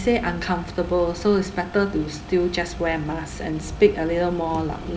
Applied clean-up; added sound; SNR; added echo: none; Motor vehicle (road); 16 dB; reverberation time 0.3 s.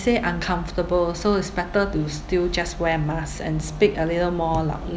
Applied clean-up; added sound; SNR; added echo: none; none; none; none.